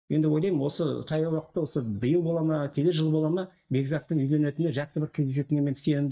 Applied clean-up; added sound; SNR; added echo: neural mask model DeepFilterNet 3.